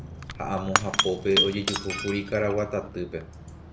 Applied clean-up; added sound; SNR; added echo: none; Shatter / Crushing; 1 dB; none.